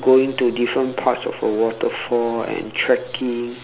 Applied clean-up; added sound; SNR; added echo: none; none; none; none.